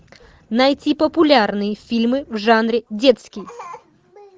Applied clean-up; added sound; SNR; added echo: none; none; none; none.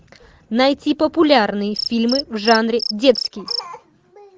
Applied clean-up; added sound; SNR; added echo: none; Cricket; 12 dB; none.